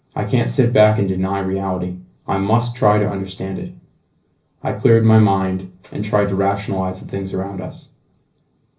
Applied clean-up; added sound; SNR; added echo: none; none; none; reverberation time 0.5 s.